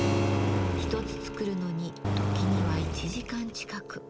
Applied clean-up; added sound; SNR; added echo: none; Keyboard (musical) + Engine; -5 dB; none.